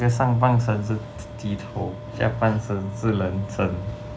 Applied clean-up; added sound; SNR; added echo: none; none; none; none.